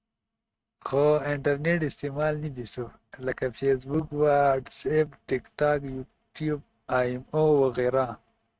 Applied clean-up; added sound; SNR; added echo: neural mask model RNNoise.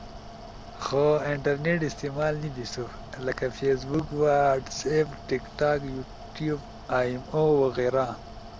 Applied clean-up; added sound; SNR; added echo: none; Mechanical fan; 15 dB; none.